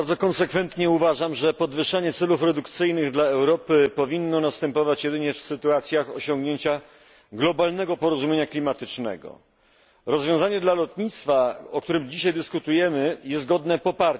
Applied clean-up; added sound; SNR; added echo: none; none; none; none.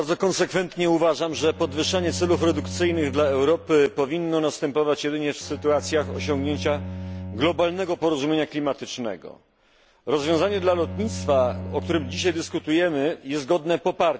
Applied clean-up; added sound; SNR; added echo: none; Bowed string instrument; 12 dB; none.